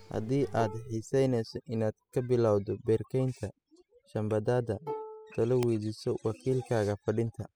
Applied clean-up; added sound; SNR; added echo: classical method spectral subtraction.